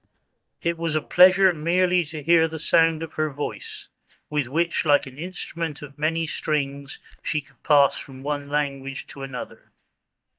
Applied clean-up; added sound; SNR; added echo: neural mask model DeepFilterNet 3.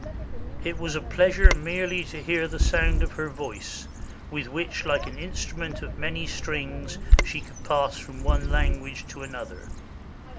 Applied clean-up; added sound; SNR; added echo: none; Bird vocalization, bird call, bird song; -4 dB; none.